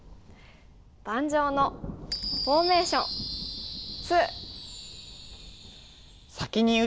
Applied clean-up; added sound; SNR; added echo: none; Thunder; 15 dB; none.